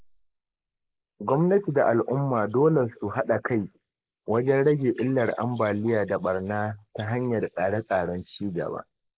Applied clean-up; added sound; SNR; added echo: neural mask model Resemble Enhance denoiser.